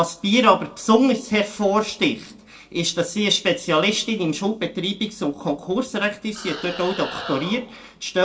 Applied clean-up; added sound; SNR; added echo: neural separator model SepFormer DNS4.